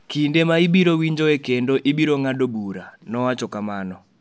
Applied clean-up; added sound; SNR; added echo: none; none; none; none.